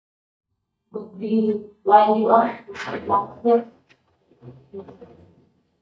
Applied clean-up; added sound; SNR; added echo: neural mask model DeepFilterNet 3.